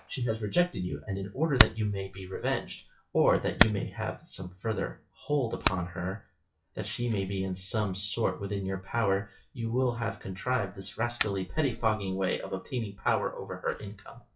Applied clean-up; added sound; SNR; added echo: classical method WPE with log-MMSE.